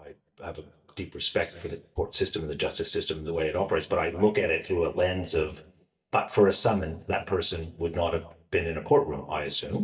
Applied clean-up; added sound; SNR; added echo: neural mask model DeepFilterNet 3.